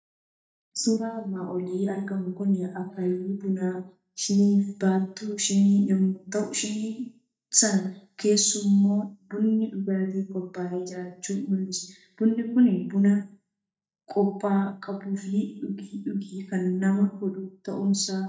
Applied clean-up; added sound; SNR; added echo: neural mask model DeepFilterNet 3.